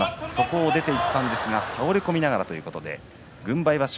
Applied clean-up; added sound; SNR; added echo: none; none; none; none.